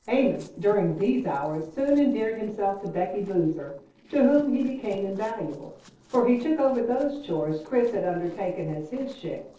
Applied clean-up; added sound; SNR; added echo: neural separator model SepFormer DNS4.